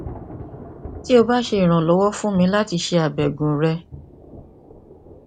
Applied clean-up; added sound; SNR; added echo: none; Thunder / Rain; 18 dB; none.